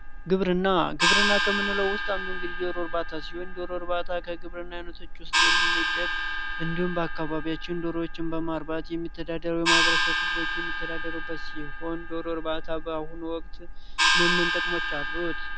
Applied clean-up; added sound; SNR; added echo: none; Gong; -4 dB; none.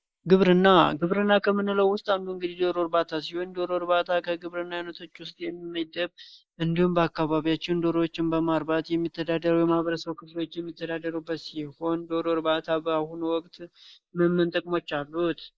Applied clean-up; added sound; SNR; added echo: neural mask model Resemble Enhance denoiser.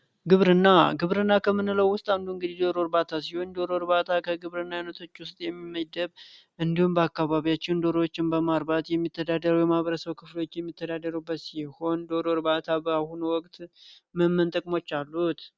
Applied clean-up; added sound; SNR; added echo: none; none; none; none.